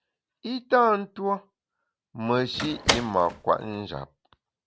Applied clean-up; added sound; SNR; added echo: none; Slam; 3 dB; none.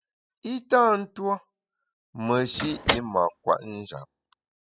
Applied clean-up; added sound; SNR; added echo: classical method spectral subtraction.